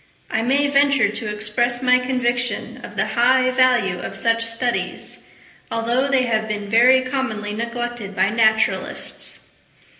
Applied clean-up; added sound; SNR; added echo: none; none; none; reverberation time 0.8 s.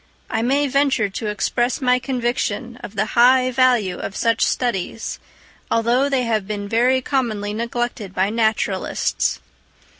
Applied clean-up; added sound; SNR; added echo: none; none; none; none.